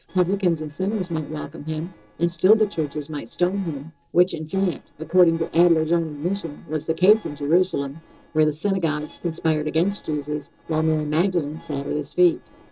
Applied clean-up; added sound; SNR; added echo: neural separator model SepFormer DNS4.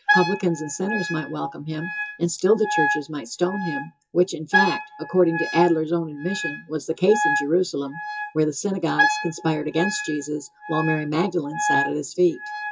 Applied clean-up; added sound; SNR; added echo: classical method WPE with log-MMSE.